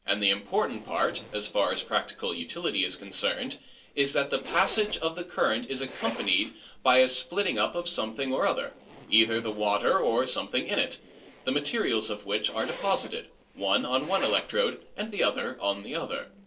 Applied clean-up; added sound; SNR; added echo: neural separator model SepFormer DNS4.